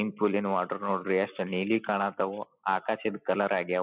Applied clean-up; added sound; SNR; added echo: none; none; none; none.